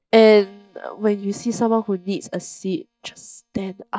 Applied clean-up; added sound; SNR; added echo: neural mask model DeepFilterNet 3.